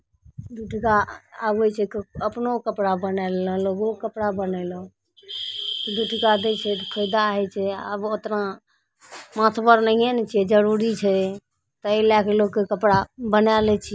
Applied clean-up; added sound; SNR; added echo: none; none; none; none.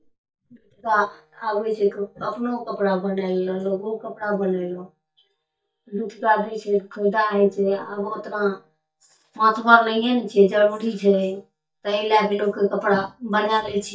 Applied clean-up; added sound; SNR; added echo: neural mask model DeepFilterNet 3.